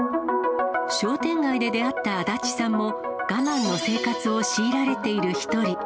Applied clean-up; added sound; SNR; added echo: none; none; none; none.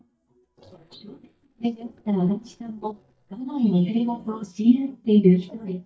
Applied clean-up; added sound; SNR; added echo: neural mask model DeepFilterNet 3.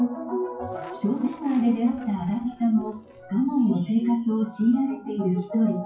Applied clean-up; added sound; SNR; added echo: classical method WPE with log-MMSE.